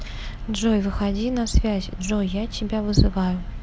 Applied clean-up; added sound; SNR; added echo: none; none; none; none.